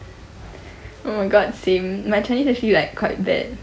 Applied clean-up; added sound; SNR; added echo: none; none; none; none.